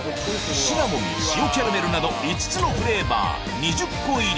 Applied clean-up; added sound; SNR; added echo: none; Thump, thud; 10 dB; none.